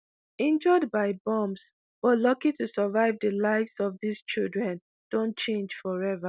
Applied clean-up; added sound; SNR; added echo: none; none; none; none.